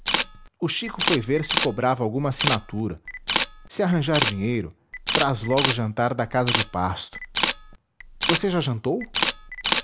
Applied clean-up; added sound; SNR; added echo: none; Camera; 2 dB; none.